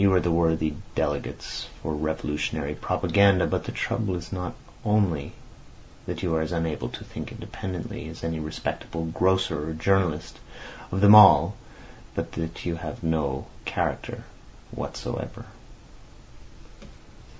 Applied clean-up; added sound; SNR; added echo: none; none; none; none.